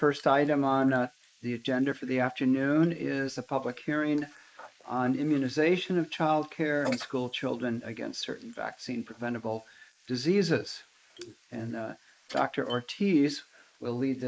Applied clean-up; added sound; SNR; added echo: neural mask model Resemble Enhance denoiser.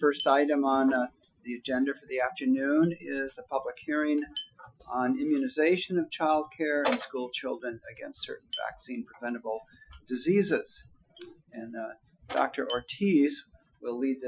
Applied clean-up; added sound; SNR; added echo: classical method Wiener filter.